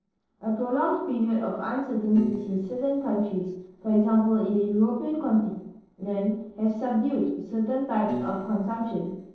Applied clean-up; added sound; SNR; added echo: neural separator model SepFormer DNS4.